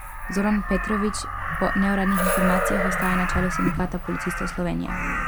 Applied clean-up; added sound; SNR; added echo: none; Crow + Sliding door; 1 dB; none.